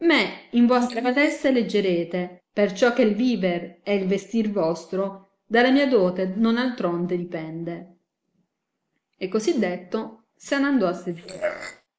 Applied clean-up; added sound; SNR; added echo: neural mask model Resemble Enhance denoiser.